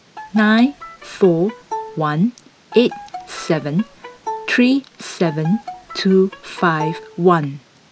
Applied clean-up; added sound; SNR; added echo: none; Bowed string instrument; 15 dB; none.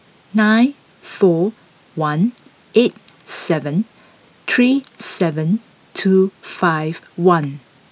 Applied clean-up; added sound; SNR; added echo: none; none; none; none.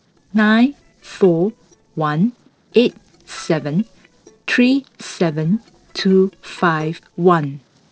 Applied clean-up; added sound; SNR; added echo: neural separator model SepFormer DNS4.